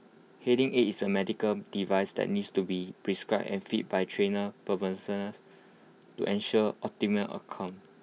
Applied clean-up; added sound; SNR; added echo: none; none; none; none.